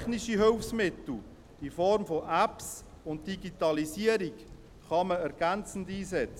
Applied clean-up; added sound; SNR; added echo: none; Thunder; 18 dB; none.